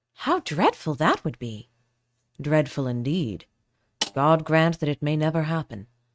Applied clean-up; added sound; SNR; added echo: neural mask model RNNoise.